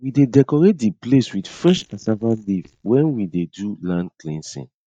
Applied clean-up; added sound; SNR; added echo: neural mask model DeepFilterNet 3.